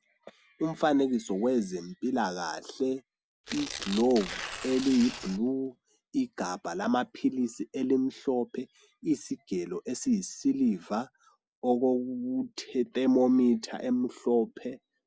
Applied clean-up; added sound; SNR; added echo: none; Tearing; 11 dB; none.